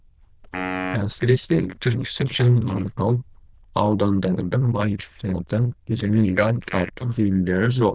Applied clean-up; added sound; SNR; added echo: neural diffusion model UNIVERSE++.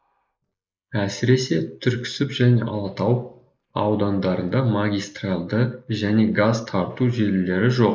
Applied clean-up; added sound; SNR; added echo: neural mask model Resemble Enhance denoiser.